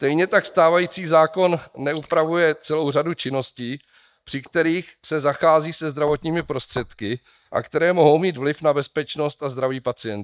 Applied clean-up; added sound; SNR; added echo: neural mask model DeepFilterNet 3.